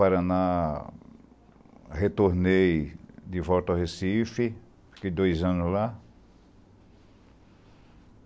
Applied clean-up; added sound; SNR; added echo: none; none; none; none.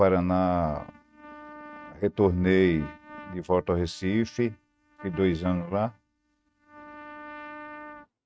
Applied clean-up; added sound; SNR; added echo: neural mask model RNNoise.